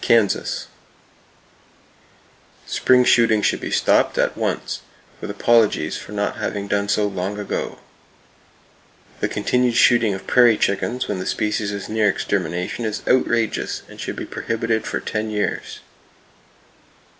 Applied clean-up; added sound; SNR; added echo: none; none; none; none.